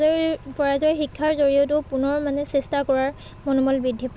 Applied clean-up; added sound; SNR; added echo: none; none; none; none.